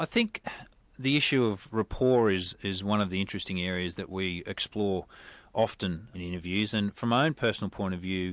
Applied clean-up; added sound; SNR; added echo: none; none; none; none.